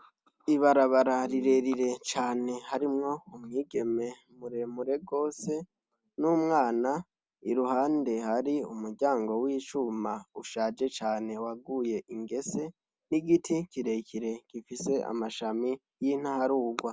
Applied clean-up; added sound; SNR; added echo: none; none; none; none.